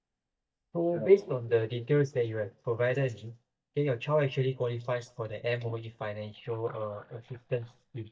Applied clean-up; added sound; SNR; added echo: neural mask model DeepFilterNet 3.